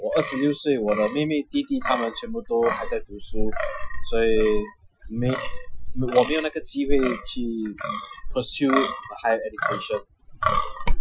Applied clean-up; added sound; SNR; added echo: classical method Wiener filter.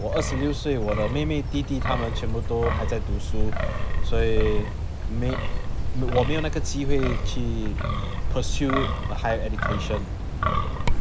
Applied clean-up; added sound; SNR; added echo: none; Wind; -4 dB; none.